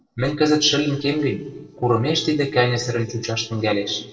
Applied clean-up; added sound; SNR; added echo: neural separator model SepFormer DNS4.